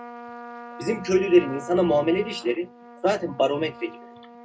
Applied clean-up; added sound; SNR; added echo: none; Trumpet; 16 dB; reverberation time 0.2 s.